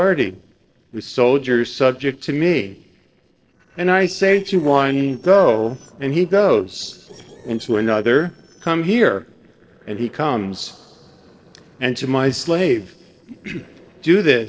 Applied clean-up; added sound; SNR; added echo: neural separator model SepFormer DNS4.